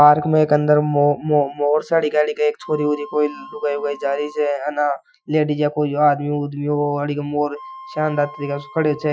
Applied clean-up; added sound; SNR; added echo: classical method Wiener filter.